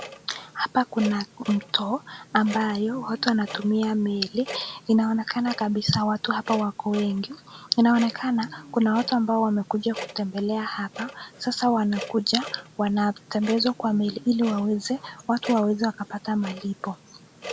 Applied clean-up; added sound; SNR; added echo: none; Clock; 17 dB; none.